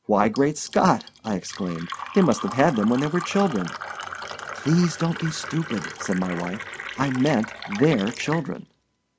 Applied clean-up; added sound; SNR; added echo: none; Fill (with liquid); 12 dB; none.